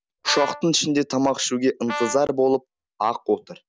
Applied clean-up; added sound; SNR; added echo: none; Brass instrument; 11 dB; none.